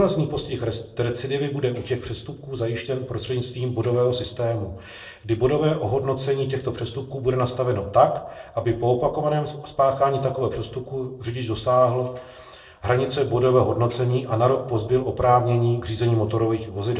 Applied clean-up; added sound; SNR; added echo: neural separator model SepFormer DNS4.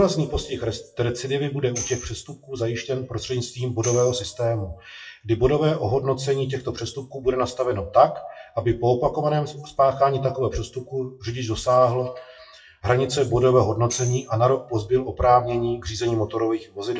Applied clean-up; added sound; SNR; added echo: classical method WPE with log-MMSE.